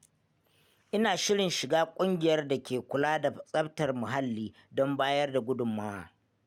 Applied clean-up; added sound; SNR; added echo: none; none; none; none.